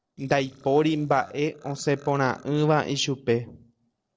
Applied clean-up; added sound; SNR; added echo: neural separator model SepFormer DNS4.